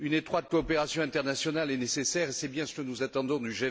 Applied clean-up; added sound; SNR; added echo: none; none; none; none.